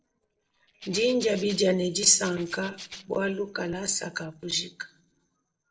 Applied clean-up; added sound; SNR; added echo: neural separator model SepFormer DNS4.